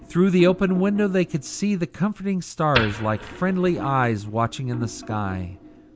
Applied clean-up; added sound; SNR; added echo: none; Wood; 13 dB; none.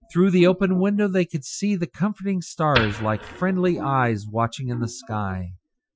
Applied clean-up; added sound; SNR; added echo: classical method Wiener filter.